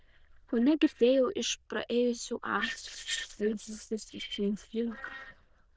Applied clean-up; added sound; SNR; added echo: neural diffusion model UNIVERSE++.